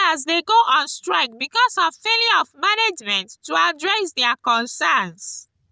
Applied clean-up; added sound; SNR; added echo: none; none; none; none.